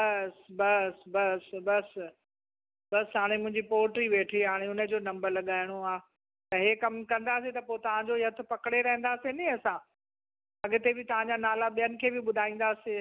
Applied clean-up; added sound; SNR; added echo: none; none; none; none.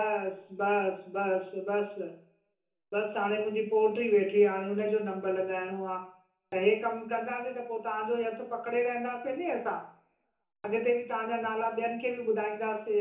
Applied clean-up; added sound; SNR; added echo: none; none; none; reverberation time 0.8 s.